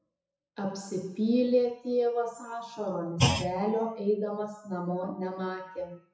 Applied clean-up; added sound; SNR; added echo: classical method WPE with log-MMSE.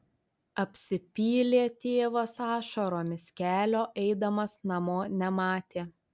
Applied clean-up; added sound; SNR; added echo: none; none; none; none.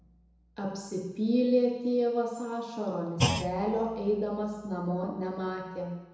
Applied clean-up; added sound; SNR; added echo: none; Thump, thud; 9 dB; reverberation time 1.0 s.